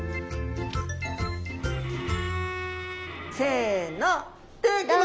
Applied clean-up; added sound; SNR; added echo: none; Bowed string instrument; 9 dB; none.